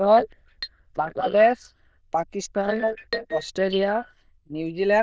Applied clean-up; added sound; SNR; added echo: neural diffusion model UNIVERSE++.